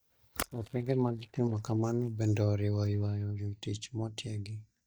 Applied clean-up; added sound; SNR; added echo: neural mask model DeepFilterNet 3.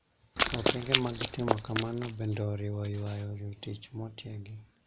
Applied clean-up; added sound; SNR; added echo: none; Run; -3 dB; none.